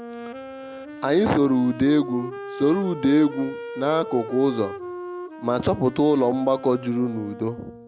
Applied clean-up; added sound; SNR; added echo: none; Wind instrument, woodwind instrument; 13 dB; none.